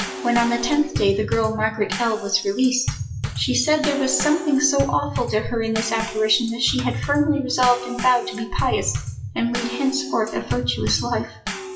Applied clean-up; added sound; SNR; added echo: classical method WPE with log-MMSE.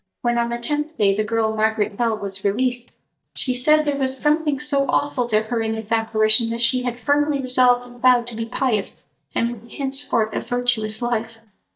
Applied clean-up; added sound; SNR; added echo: neural mask model DeepFilterNet 3.